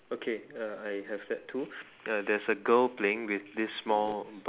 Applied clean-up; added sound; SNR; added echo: none; none; none; none.